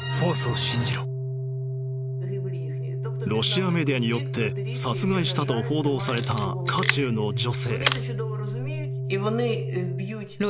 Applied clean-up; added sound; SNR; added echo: none; Camera + Organ; 1 dB; none.